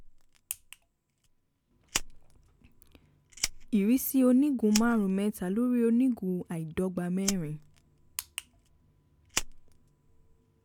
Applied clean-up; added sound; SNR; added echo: none; Fire; 11 dB; none.